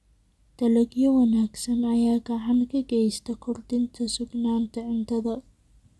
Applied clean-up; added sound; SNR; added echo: none; none; none; none.